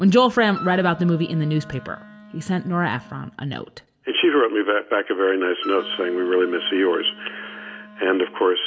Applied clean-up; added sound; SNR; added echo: none; Wind instrument, woodwind instrument; 18 dB; reverberation time 0.3 s.